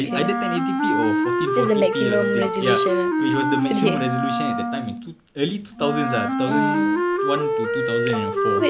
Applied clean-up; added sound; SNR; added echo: none; Wind instrument, woodwind instrument; -2 dB; none.